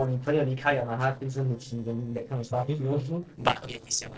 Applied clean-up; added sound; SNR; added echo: neural separator model SepFormer DNS4.